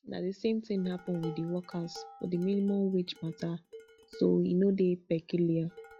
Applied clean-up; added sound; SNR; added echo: classical method log-MMSE.